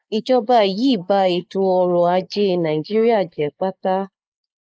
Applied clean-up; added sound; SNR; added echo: neural mask model Resemble Enhance denoiser.